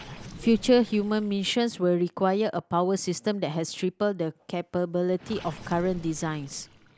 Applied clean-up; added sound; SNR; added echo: none; Gurgling; 20 dB; none.